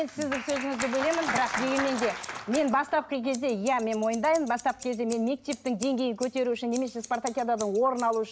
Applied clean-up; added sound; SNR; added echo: none; Water / Splash, splatter + Scissors; 18 dB; none.